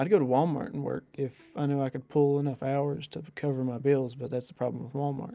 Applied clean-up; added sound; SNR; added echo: none; none; none; none.